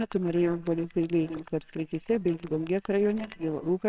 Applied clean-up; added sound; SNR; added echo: neural separator model SepFormer WHAMR!.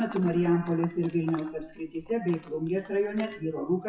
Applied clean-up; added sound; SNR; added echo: classical method WPE with log-MMSE.